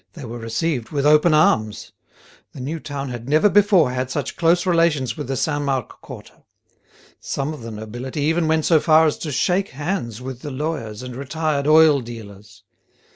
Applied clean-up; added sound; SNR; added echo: none; none; none; none.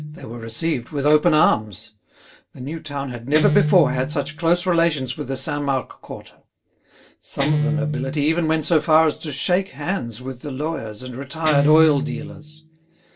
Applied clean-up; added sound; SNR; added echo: none; Guitar; 7 dB; reverberation time 0.1 s.